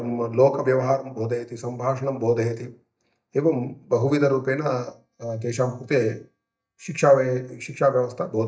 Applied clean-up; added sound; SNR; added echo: neural mask model DeepFilterNet 3.